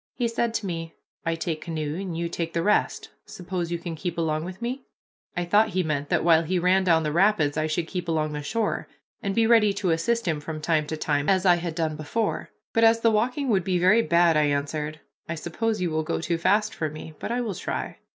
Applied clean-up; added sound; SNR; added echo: none; none; none; none.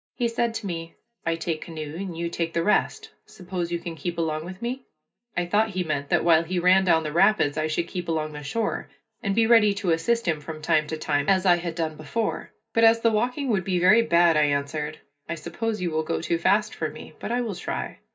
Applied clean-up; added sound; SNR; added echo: none; none; none; reverberation time 0.2 s.